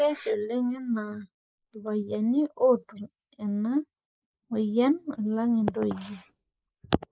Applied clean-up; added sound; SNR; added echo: neural mask model Resemble Enhance denoiser.